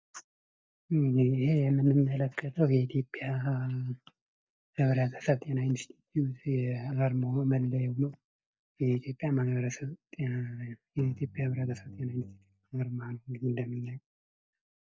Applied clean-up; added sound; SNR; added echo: neural mask model DeepFilterNet 3.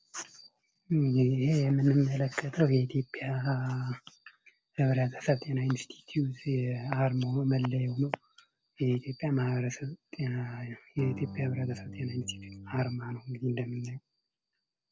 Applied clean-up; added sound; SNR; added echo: none; Electric guitar / Strum; 12 dB; none.